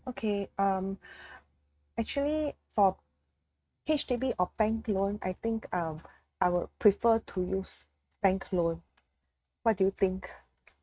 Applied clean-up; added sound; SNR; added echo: neural mask model RNNoise.